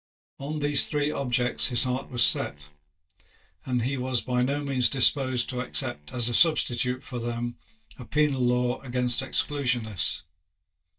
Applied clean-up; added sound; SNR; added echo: neural mask model DeepFilterNet 3.